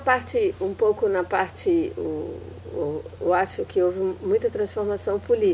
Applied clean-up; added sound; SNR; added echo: none; none; none; none.